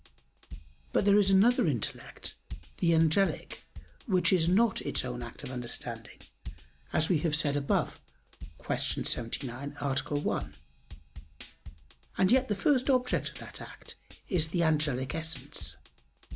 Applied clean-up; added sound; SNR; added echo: none; Drum kit; 14 dB; none.